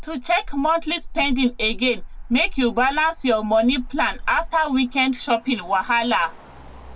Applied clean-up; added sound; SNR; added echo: none; Motor vehicle (road); 11 dB; none.